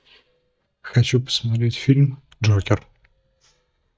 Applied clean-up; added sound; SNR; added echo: neural mask model DeepFilterNet 3.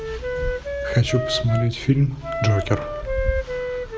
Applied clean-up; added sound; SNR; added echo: none; Wind instrument, woodwind instrument; 5 dB; none.